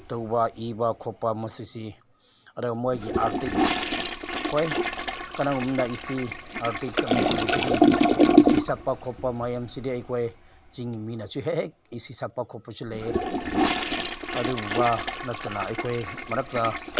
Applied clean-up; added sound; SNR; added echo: none; Toilet flush; -3 dB; none.